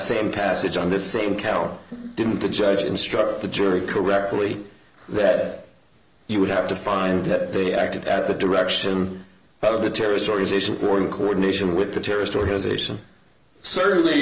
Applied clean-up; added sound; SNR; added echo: none; none; none; none.